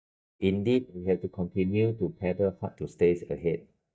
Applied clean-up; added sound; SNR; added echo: neural mask model DeepFilterNet 3.